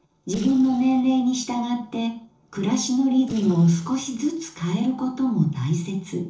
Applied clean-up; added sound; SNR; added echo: neural separator model SepFormer DNS4.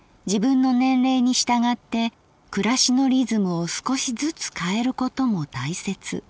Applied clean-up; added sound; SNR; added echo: none; none; none; none.